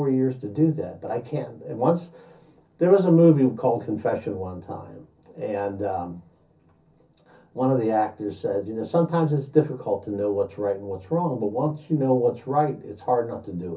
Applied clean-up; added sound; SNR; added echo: none; none; none; reverberation time 0.3 s.